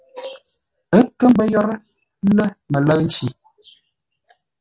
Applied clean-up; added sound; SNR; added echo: none; none; none; none.